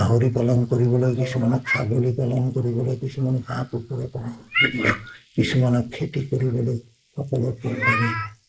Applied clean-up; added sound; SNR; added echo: neural mask model Resemble Enhance denoiser.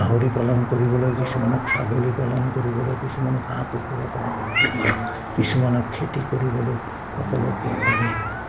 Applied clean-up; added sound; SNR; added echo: none; Meow + Rain; 6 dB; none.